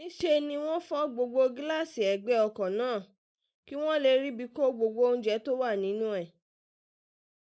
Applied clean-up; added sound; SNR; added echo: neural mask model Resemble Enhance denoiser.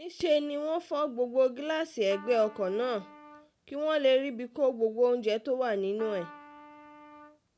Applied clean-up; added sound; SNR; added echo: none; Trumpet; 20 dB; none.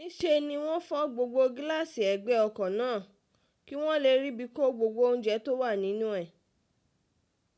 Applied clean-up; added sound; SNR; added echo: none; none; none; none.